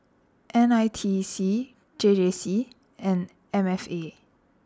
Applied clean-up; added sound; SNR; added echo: none; none; none; none.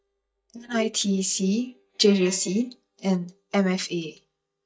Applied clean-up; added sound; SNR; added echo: neural mask model DeepFilterNet 3.